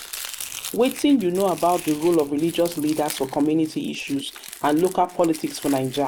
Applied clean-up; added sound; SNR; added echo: none; Domestic sounds, home sounds; 15 dB; none.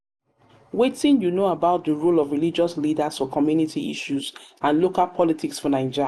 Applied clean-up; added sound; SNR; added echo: none; none; none; none.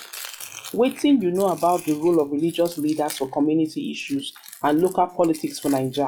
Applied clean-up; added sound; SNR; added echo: classical method log-MMSE.